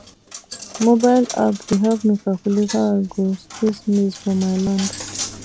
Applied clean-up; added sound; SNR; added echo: none; Coin (dropping); 15 dB; none.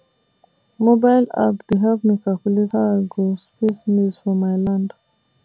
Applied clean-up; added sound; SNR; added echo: none; none; none; none.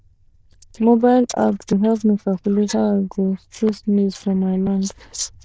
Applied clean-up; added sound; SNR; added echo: neural diffusion model UNIVERSE++.